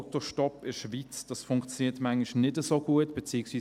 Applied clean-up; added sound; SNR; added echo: none; none; none; none.